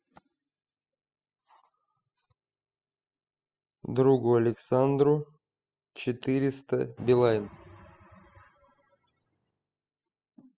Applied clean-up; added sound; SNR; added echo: classical method spectral subtraction.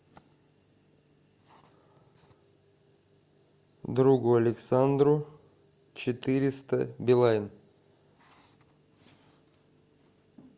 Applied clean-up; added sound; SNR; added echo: none; none; none; none.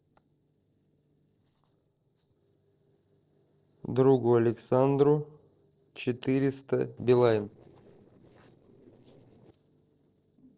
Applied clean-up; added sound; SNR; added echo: neural separator model SepFormer DNS4.